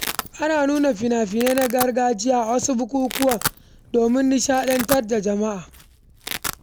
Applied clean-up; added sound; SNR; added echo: none; Domestic sounds, home sounds; 11 dB; none.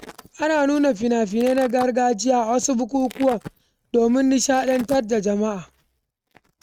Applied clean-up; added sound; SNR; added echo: neural mask model RNNoise.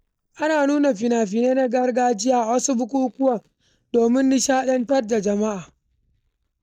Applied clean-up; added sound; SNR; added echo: neural mask model DeepFilterNet 3.